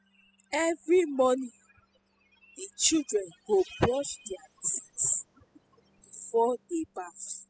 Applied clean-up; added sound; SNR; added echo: classical method spectral subtraction.